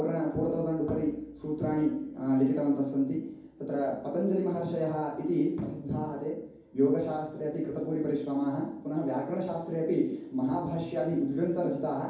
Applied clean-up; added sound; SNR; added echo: none; none; none; reverberation time 0.9 s.